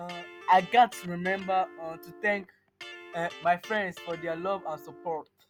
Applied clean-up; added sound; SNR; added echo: none; Electric guitar; 17 dB; none.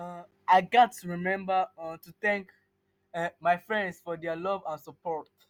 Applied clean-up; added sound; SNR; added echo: none; none; none; none.